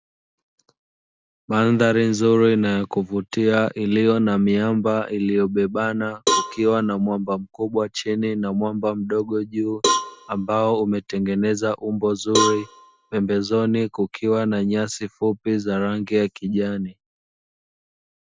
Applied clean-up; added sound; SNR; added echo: none; Cowbell; 6 dB; none.